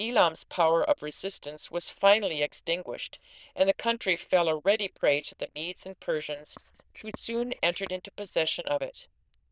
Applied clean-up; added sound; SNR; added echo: neural diffusion model UNIVERSE++.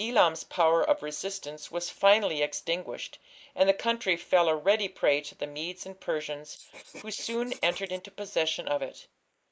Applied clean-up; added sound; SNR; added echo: neural mask model Resemble Enhance denoiser.